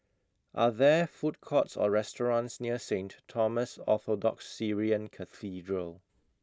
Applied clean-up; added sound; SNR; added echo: none; none; none; none.